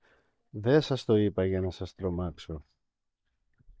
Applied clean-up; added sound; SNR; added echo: neural mask model DeepFilterNet 3.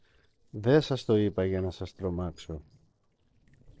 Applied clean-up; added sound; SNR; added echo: neural separator model SepFormer DNS4.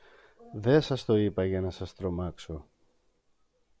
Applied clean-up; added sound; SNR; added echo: none; none; none; none.